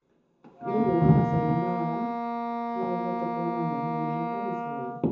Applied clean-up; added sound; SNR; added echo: none; Wind instrument, woodwind instrument; 2 dB; reverberation time 0.6 s.